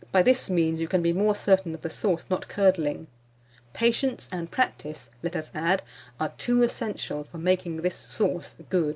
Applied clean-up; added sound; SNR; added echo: none; none; none; none.